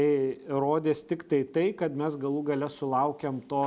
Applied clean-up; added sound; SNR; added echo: none; none; none; none.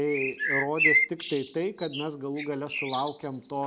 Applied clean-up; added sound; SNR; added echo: none; Bird; -1 dB; none.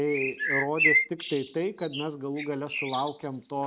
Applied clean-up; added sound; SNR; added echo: neural mask model RNNoise.